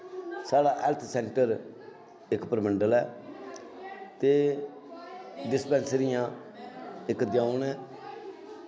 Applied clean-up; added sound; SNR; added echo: none; none; none; none.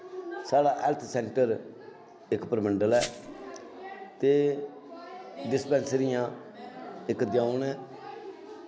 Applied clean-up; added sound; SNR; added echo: none; Glass; 13 dB; none.